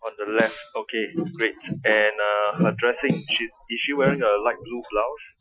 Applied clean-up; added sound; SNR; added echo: classical method Wiener filter.